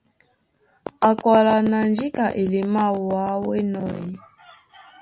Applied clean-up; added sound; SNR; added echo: none; none; none; none.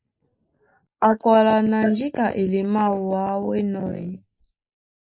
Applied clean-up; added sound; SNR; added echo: neural mask model Resemble Enhance denoiser.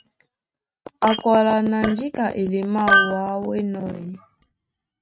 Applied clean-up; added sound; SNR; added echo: neural mask model RNNoise.